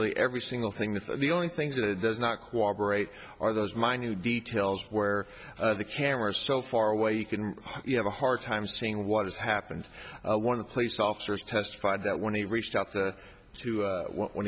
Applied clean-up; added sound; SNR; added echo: none; none; none; none.